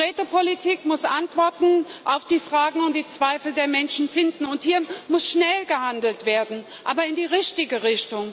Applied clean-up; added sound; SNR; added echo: none; none; none; none.